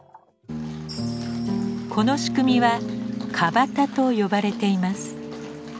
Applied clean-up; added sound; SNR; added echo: none; none; none; none.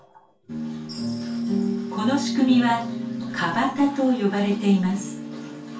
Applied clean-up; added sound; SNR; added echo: none; none; none; reverberation time 0.3 s.